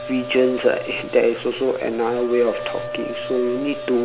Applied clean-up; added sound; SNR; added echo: none; Wind instrument, woodwind instrument; 11 dB; none.